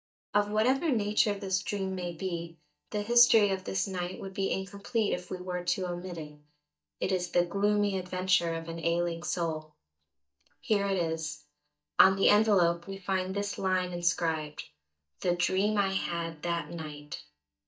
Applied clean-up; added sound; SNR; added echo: neural mask model DeepFilterNet 3.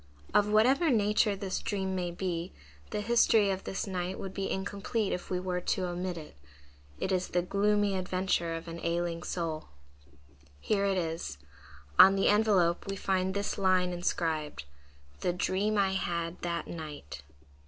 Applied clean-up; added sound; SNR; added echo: none; none; none; none.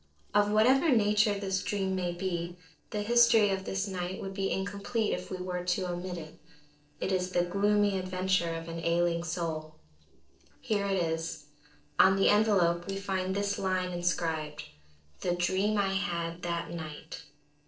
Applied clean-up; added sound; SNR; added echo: neural separator model SepFormer DNS4.